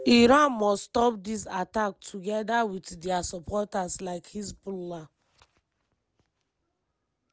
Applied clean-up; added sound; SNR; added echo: none; none; none; none.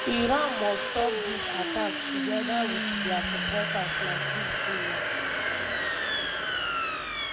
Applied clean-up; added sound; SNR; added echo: none; Domestic sounds, home sounds; -4 dB; reverberation time 0.8 s.